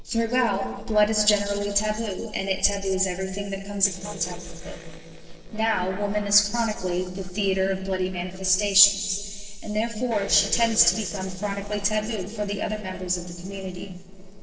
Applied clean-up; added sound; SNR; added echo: neural separator model SepFormer DNS4.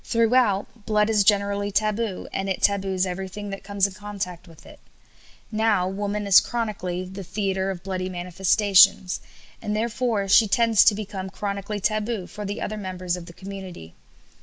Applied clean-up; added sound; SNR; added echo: none; none; none; none.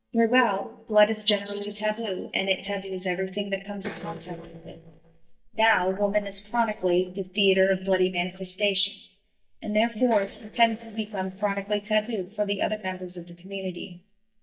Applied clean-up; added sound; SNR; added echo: neural mask model DeepFilterNet 3.